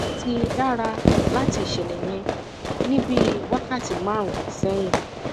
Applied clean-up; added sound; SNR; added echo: none; Fireworks; -2 dB; none.